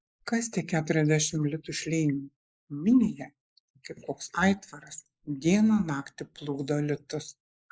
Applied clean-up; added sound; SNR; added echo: neural mask model Resemble Enhance denoiser.